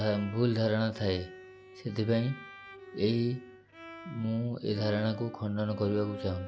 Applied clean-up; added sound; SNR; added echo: none; Bowed string instrument; 16 dB; none.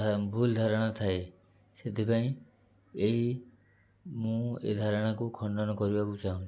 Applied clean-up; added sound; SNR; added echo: none; none; none; none.